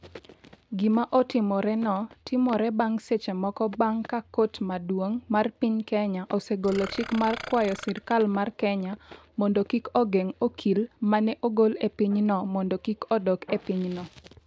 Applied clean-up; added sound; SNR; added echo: none; Burping, eructation; 13 dB; none.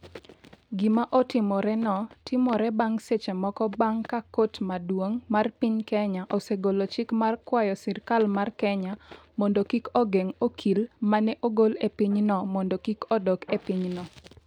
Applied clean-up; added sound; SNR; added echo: none; none; none; none.